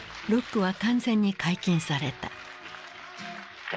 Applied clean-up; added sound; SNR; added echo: none; none; none; none.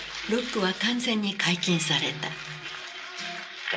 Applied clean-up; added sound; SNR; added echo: none; none; none; reverberation time 0.2 s.